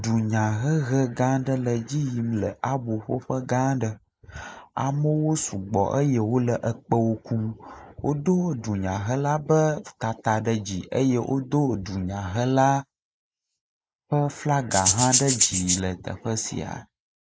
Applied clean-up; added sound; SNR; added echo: neural mask model Resemble Enhance denoiser.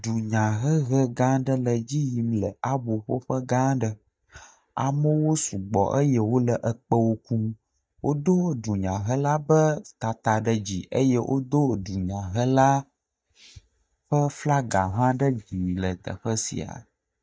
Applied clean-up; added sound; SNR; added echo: neural mask model DeepFilterNet 3.